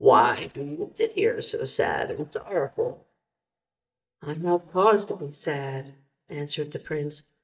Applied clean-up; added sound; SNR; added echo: neural mask model DeepFilterNet 3.